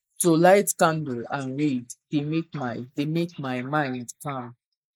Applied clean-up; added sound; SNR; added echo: neural mask model Resemble Enhance denoiser.